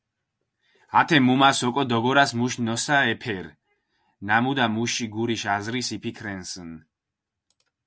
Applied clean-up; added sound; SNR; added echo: none; none; none; none.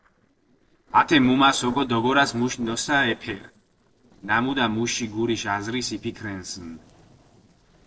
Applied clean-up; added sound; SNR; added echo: neural separator model SepFormer DNS4.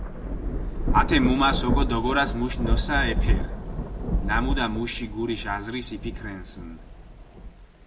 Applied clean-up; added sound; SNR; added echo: none; Thunder / Rain; -1 dB; reverberation time 1.3 s.